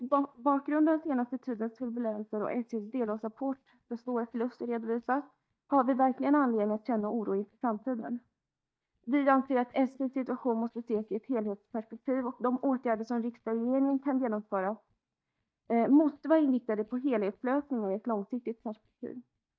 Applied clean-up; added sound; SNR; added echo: neural mask model DeepFilterNet 3.